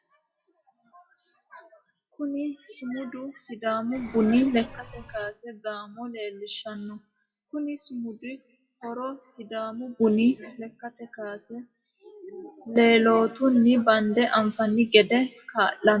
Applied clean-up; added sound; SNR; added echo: classical method WPE with log-MMSE.